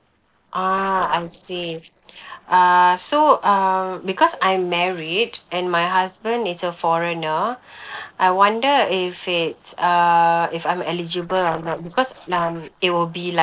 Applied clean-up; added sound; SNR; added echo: neural separator model SepFormer DNS4.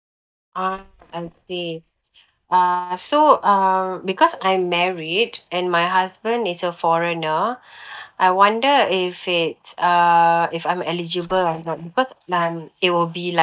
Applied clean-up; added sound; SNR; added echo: neural mask model DeepFilterNet 3.